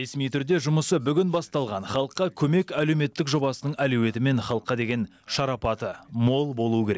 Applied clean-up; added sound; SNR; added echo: none; none; none; none.